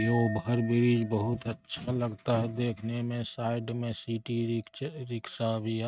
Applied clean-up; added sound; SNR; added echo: neural mask model RNNoise.